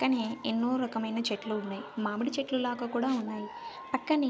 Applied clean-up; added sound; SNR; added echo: none; Bird vocalization, bird call, bird song; 19 dB; none.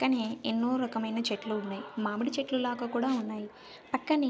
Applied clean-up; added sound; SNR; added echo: none; none; none; none.